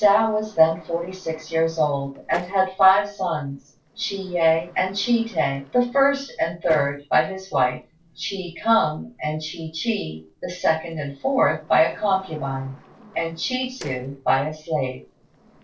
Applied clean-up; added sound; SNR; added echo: neural separator model SepFormer DNS4.